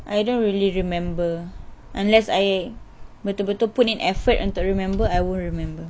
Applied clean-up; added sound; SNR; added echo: none; none; none; none.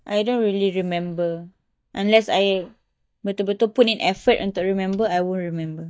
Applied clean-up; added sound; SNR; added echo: neural mask model DeepFilterNet 3.